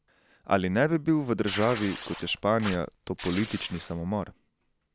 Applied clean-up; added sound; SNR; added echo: none; Tearing; 12 dB; none.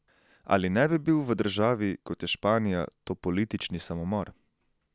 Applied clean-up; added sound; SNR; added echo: none; none; none; none.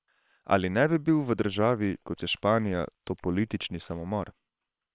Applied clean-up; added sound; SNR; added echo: neural separator model SepFormer WHAM!.